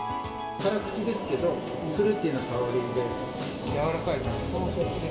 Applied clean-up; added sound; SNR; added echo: none; Snare drum; 17 dB; reverberation time 1.7 s.